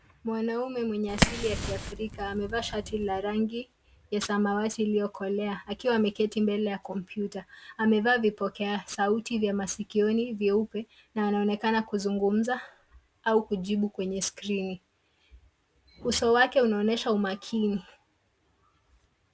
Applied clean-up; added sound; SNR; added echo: none; Fire; 4 dB; none.